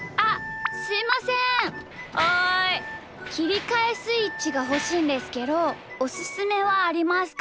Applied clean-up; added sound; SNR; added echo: none; Mechanisms; 15 dB; none.